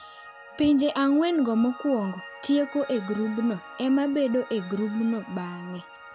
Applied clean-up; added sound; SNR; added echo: none; Piano; 18 dB; none.